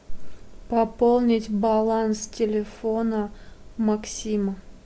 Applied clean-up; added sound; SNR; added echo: none; none; none; none.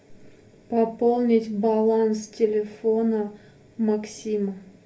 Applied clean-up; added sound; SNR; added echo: none; none; none; reverberation time 0.3 s.